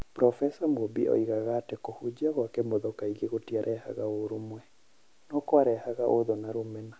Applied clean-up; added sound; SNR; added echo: none; none; none; none.